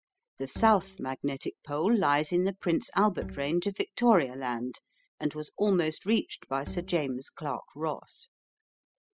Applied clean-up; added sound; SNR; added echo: classical method spectral subtraction.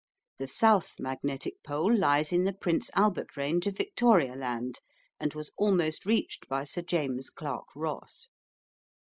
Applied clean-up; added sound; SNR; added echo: neural mask model Resemble Enhance denoiser.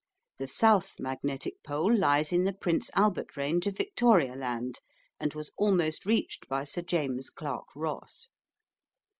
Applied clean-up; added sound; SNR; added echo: none; none; none; none.